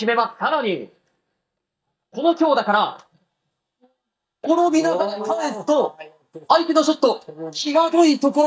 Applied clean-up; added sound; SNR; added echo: neural mask model DeepFilterNet 3.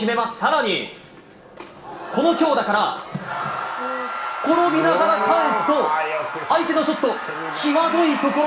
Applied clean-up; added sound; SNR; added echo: none; Wind instrument, woodwind instrument; 14 dB; reverberation time 0.9 s.